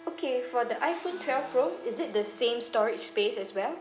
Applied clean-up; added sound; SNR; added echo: none; Wind instrument, woodwind instrument + Gasp; 18 dB; none.